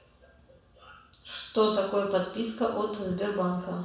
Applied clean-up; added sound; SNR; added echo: none; none; none; reverberation time 0.7 s.